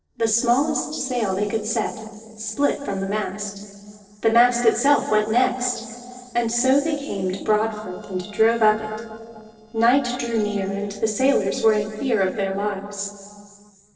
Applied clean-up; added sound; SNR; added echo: neural separator model SepFormer DNS4.